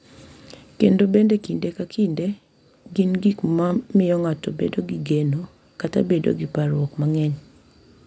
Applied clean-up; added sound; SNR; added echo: none; none; none; none.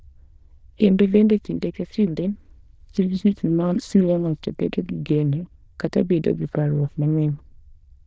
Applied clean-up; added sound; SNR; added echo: neural diffusion model UNIVERSE++.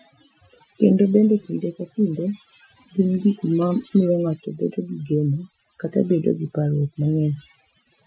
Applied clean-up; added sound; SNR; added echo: classical method Wiener filter.